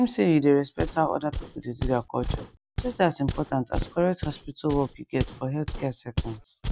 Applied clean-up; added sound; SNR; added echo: none; Walk, footsteps; 8 dB; none.